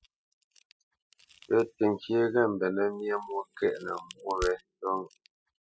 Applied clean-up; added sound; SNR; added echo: classical method spectral subtraction.